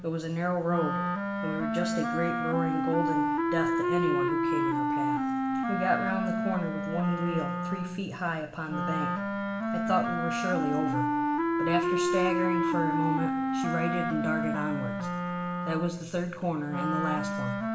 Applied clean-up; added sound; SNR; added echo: none; Wind instrument, woodwind instrument; -3 dB; reverberation time 0.8 s.